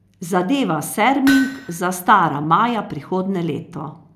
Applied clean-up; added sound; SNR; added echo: none; Hammer; 11 dB; none.